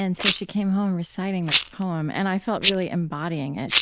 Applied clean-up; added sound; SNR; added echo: neural diffusion model UNIVERSE++.